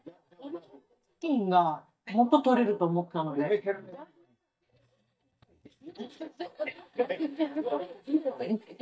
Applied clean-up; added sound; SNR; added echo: neural mask model DeepFilterNet 3.